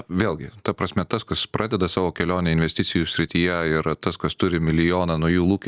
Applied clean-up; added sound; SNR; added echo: none; none; none; none.